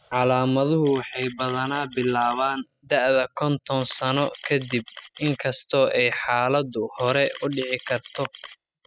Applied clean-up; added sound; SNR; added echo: classical method spectral subtraction.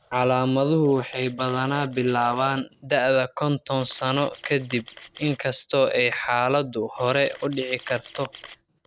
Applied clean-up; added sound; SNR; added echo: neural separator model SepFormer DNS4.